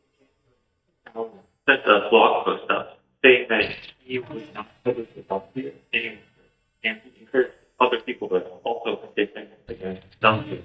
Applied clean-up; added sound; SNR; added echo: neural mask model DeepFilterNet 3.